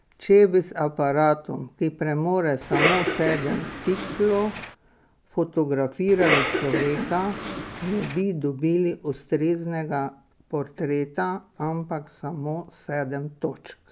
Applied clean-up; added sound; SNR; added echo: none; Cough; 2 dB; none.